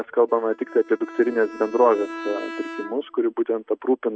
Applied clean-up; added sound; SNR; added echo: neural mask model RNNoise.